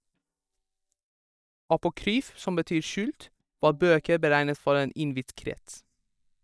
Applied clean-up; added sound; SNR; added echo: neural mask model DeepFilterNet 3.